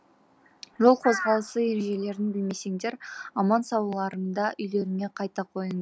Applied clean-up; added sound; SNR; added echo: none; Crow; 11 dB; none.